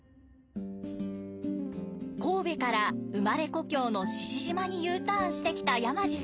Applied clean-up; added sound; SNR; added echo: none; none; none; none.